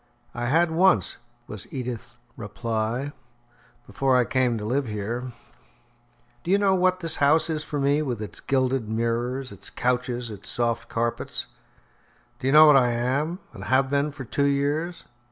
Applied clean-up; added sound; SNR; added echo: none; none; none; none.